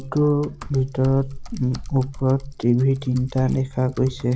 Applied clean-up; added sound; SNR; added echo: none; Typing; 15 dB; none.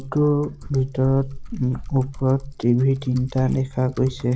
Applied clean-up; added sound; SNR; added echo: neural mask model Resemble Enhance denoiser.